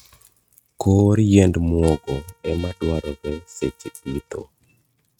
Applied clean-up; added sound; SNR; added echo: neural mask model RNNoise.